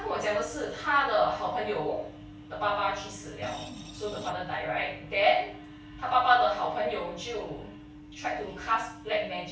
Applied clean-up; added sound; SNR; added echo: none; Screech; 15 dB; reverberation time 0.2 s.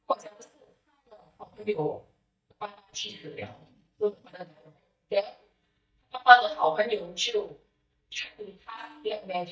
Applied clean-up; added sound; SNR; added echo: neural mask model DeepFilterNet 3.